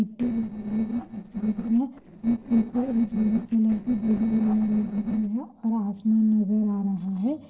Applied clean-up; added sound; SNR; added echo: neural separator model SepFormer DNS4.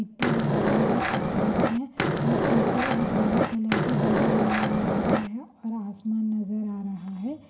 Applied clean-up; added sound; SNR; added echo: none; Skateboard; -5 dB; reverberation time 1.9 s.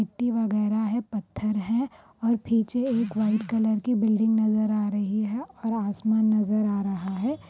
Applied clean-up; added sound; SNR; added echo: none; none; none; none.